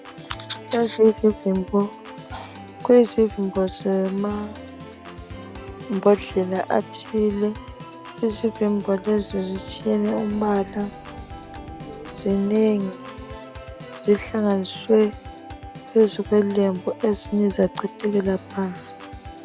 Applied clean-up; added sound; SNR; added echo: none; Organ; 15 dB; none.